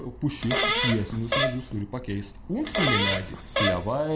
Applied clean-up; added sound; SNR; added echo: none; Fart; -2 dB; reverberation time 0.5 s.